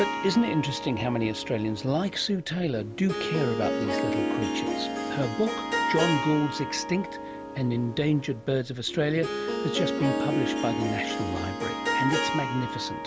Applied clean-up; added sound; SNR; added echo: none; Harp; 2 dB; none.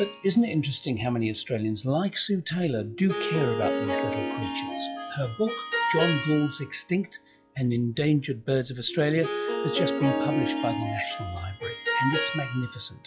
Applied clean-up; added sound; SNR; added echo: classical method log-MMSE.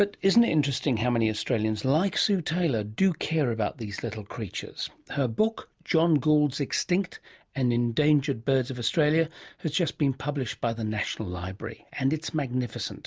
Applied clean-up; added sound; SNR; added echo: none; none; none; none.